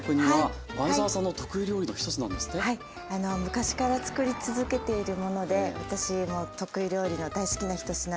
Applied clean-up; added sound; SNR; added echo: none; Car passing by / Engine; 18 dB; none.